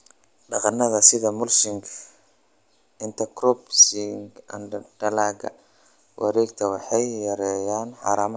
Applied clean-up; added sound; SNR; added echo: none; none; none; none.